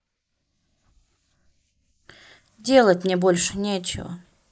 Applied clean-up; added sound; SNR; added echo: neural mask model Resemble Enhance denoiser.